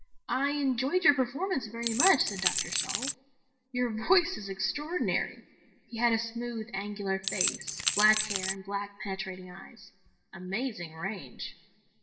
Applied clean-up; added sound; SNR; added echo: none; Rattle / Keys jangling; 0 dB; reverberation time 1.8 s.